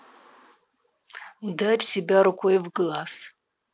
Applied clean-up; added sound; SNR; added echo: none; none; none; none.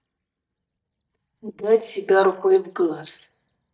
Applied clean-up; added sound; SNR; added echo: neural mask model DeepFilterNet 3.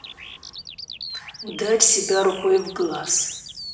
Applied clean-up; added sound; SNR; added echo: none; Bird vocalization, bird call, bird song; 14 dB; reverberation time 0.8 s.